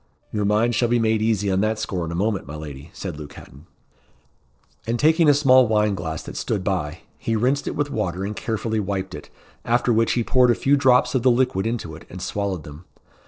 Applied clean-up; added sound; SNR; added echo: neural separator model SepFormer DNS4.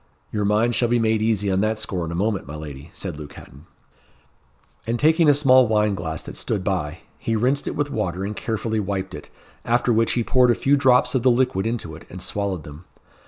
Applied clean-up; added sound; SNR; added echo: none; none; none; none.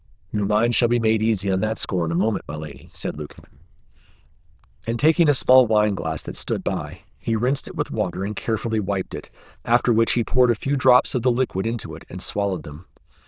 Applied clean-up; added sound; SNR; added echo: neural diffusion model UNIVERSE++.